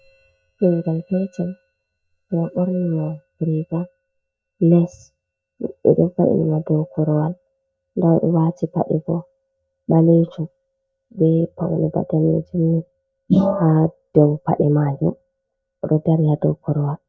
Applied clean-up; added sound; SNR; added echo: neural mask model DeepFilterNet 3.